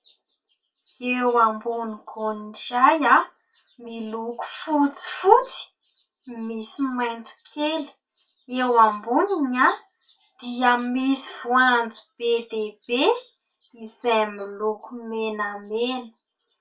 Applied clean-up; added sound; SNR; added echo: none; none; none; reverberation time 0.2 s.